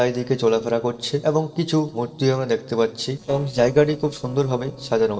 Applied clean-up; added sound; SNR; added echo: neural separator model SepFormer DNS4.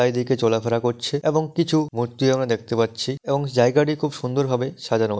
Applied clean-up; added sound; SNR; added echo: none; none; none; none.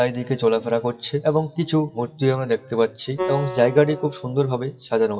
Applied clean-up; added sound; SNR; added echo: classical method WPE with log-MMSE.